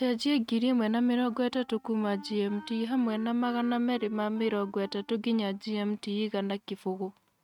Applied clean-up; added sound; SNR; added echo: neural mask model RNNoise.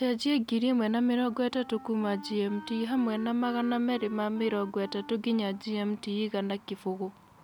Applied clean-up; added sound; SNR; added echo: none; Wind instrument, woodwind instrument; 20 dB; none.